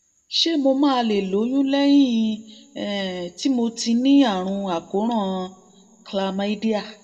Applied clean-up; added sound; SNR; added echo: none; none; none; reverberation time 1.4 s.